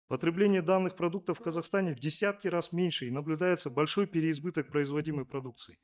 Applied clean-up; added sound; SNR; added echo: neural mask model DeepFilterNet 3.